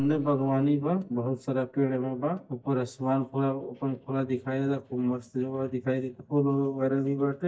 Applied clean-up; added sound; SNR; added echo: neural mask model DeepFilterNet 3.